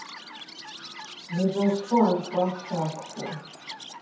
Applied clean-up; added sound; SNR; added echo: none; Chirp, tweet; 13 dB; reverberation time 0.6 s.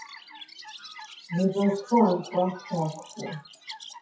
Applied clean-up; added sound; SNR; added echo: classical method WPE with log-MMSE.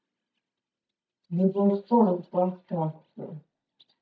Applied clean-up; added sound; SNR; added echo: neural mask model DeepFilterNet 3.